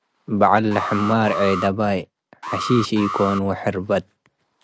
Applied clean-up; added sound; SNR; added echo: none; Alarm; 9 dB; none.